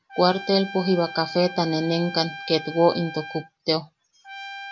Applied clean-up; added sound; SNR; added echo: none; Trumpet; 14 dB; none.